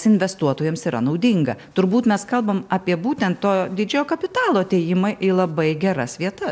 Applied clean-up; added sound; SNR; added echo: none; none; none; none.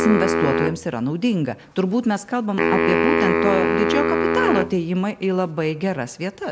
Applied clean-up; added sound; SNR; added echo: none; Wind instrument, woodwind instrument; 0 dB; none.